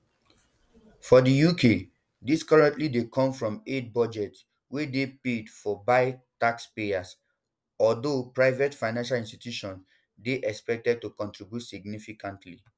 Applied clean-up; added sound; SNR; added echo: none; none; none; none.